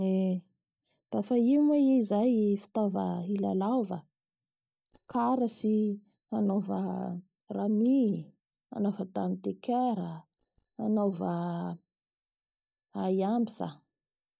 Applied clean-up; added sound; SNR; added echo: neural mask model DeepFilterNet 3.